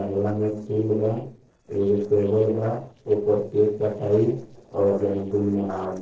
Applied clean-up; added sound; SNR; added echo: neural separator model SepFormer DNS4.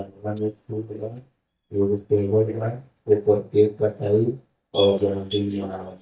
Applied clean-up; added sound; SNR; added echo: neural mask model DeepFilterNet 3.